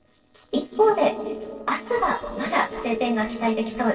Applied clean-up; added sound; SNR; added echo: neural separator model SepFormer DNS4.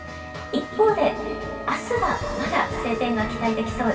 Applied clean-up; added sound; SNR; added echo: none; Wind instrument, woodwind instrument; 14 dB; reverberation time 2.6 s.